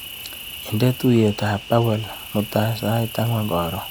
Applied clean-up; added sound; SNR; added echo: none; Cricket; 14 dB; none.